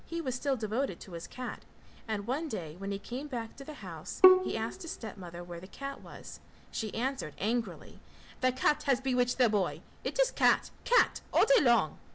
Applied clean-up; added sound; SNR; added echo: none; Bowed string instrument; -2 dB; none.